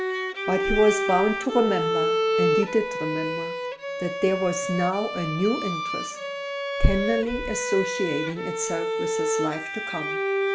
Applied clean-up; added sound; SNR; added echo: none; Bowed string instrument; 1 dB; reverberation time 1.8 s.